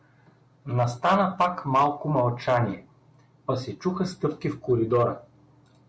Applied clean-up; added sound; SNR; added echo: none; none; none; none.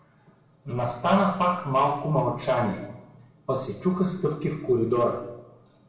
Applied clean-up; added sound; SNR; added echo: none; none; none; reverberation time 0.8 s.